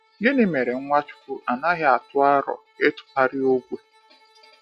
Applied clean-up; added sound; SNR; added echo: classical method log-MMSE.